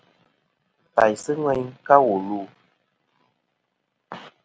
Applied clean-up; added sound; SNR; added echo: none; none; none; none.